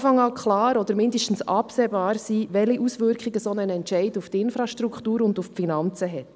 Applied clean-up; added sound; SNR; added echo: none; none; none; none.